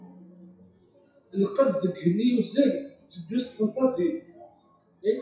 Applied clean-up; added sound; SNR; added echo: classical method WPE with log-MMSE.